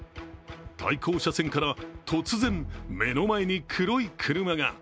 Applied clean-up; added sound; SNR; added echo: none; none; none; none.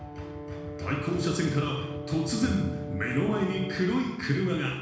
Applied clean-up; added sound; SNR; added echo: none; Brass instrument; 11 dB; reverberation time 1.1 s.